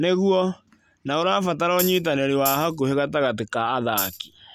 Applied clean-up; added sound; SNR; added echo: none; Tambourine; 8 dB; none.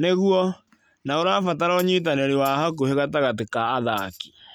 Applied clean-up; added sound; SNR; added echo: neural mask model RNNoise.